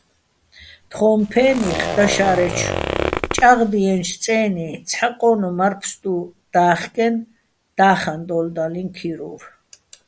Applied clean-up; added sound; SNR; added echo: none; Zipper (clothing); 5 dB; none.